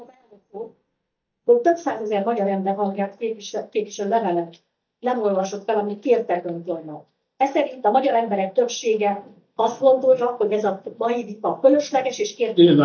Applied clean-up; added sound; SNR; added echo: neural mask model DeepFilterNet 3.